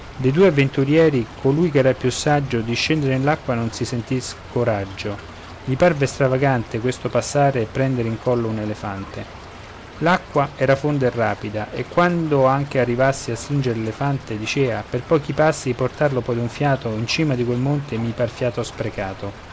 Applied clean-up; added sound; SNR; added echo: none; Stream / Trickle, dribble; 17 dB; none.